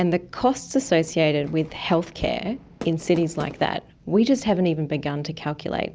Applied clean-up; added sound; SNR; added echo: none; Fireworks; 18 dB; none.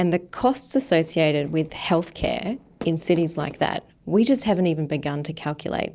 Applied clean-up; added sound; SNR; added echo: neural separator model SepFormer DNS4.